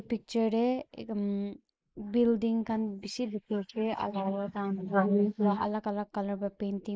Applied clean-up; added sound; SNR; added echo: neural mask model Resemble Enhance denoiser.